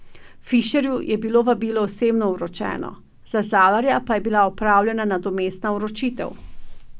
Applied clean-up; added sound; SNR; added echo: none; none; none; none.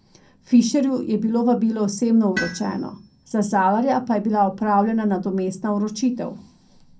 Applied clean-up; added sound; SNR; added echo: none; Tools; 16 dB; reverberation time 0.2 s.